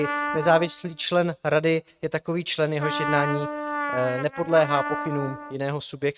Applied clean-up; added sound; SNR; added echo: neural mask model RNNoise.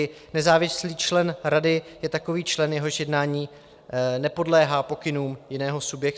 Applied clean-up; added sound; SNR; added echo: none; none; none; none.